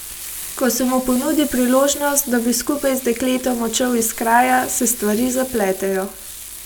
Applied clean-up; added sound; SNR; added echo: none; Frying (food); 13 dB; none.